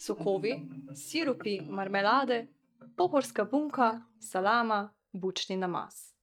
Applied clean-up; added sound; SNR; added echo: neural mask model DeepFilterNet 3.